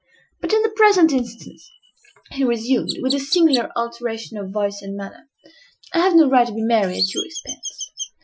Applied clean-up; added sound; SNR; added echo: classical method Wiener filter.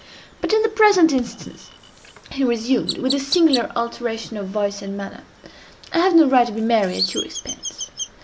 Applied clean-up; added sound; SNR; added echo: none; Chirp, tweet; 13 dB; none.